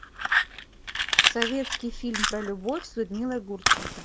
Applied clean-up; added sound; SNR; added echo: none; Fire; -5 dB; none.